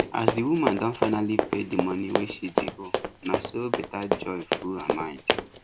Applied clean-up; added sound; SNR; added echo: none; Run; 0 dB; none.